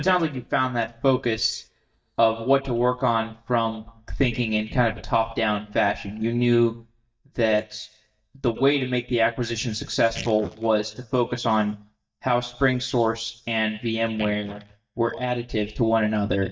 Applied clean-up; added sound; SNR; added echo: neural mask model DeepFilterNet 3.